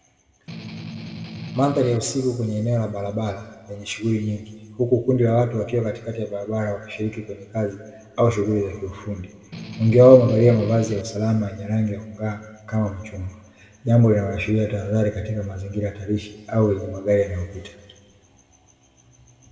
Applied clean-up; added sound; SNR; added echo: none; Strum; 12 dB; reverberation time 1.3 s.